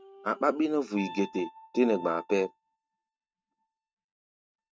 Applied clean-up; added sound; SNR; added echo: neural mask model RNNoise.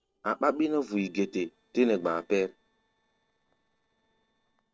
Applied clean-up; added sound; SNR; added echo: neural separator model SepFormer DNS4.